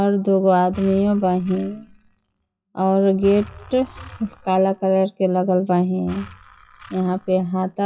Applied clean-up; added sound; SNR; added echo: classical method WPE with log-MMSE.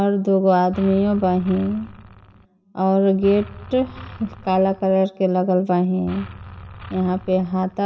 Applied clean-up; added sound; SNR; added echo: none; Engine; 18 dB; reverberation time 0.4 s.